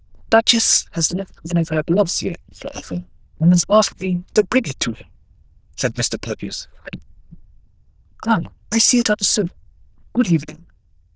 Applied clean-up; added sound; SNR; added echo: neural diffusion model UNIVERSE++.